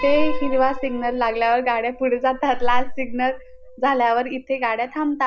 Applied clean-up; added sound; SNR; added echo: none; Piano; 4 dB; none.